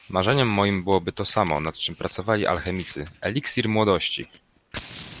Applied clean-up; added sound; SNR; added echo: none; Fire; 17 dB; none.